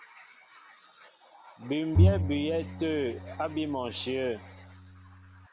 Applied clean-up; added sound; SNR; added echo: none; Bowed string instrument; -3 dB; none.